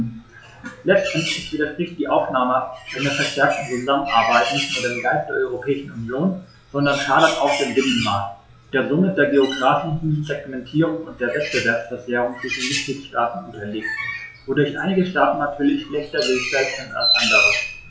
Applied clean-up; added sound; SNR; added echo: classical method log-MMSE.